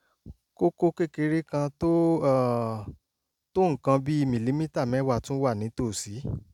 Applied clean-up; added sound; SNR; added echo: none; none; none; none.